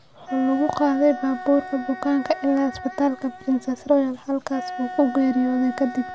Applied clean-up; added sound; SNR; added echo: none; Wind instrument, woodwind instrument; 12 dB; none.